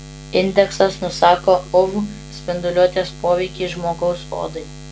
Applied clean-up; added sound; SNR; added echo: none; Buzz; 16 dB; none.